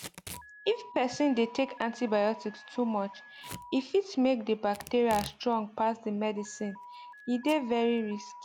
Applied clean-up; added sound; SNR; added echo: none; Packing tape, duct tape / Tearing + Alarm; 17 dB; none.